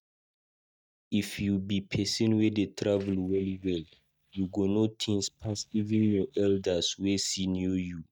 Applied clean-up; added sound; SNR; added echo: neural mask model DeepFilterNet 3.